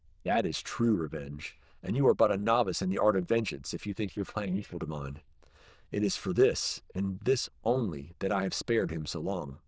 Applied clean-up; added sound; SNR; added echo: neural diffusion model UNIVERSE++.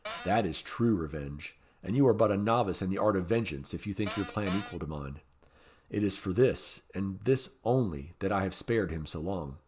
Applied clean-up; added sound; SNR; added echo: none; Cupboard open or close; 8 dB; none.